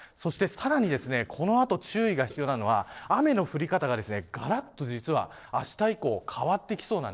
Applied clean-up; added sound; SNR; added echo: neural separator model SepFormer DNS4.